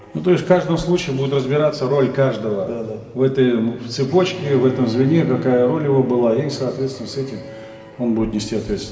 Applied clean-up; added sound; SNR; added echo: none; Bowed string instrument; 19 dB; reverberation time 2.8 s.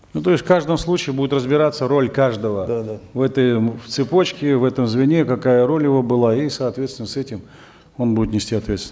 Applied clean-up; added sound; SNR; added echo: none; none; none; none.